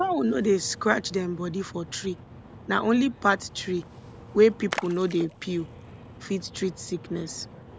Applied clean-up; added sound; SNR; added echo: none; Splash, splatter; 16 dB; none.